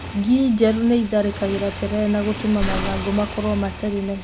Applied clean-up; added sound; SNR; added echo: none; Motorcycle / Engine + Breathing; 8 dB; none.